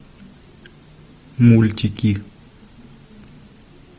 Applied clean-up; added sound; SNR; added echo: none; none; none; none.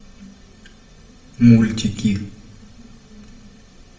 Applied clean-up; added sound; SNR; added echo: none; none; none; reverberation time 0.6 s.